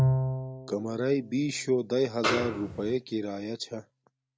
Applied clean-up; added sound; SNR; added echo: none; Bowed string instrument + Snare drum; 2 dB; none.